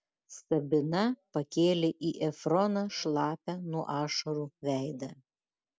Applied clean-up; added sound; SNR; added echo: none; none; none; none.